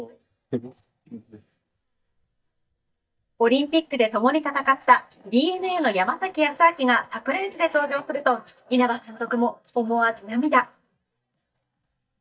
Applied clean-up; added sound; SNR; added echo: neural mask model DeepFilterNet 3.